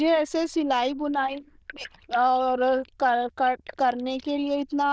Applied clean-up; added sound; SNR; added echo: neural diffusion model UNIVERSE++.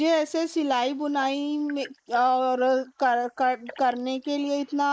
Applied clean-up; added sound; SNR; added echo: neural mask model Resemble Enhance denoiser.